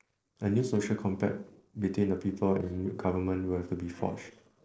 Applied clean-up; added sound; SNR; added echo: neural separator model SepFormer DNS4.